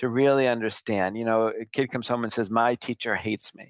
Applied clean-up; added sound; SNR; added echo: none; none; none; none.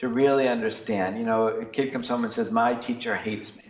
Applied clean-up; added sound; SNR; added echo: neural separator model SepFormer DNS4.